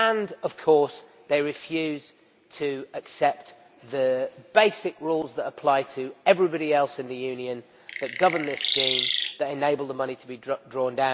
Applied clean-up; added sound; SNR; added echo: none; Chirp, tweet; 1 dB; none.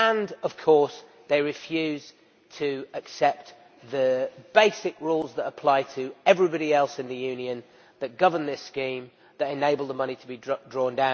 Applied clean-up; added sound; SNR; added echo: none; none; none; none.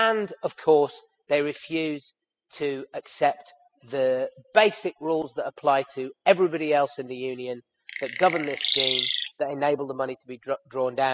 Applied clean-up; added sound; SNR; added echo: classical method spectral subtraction.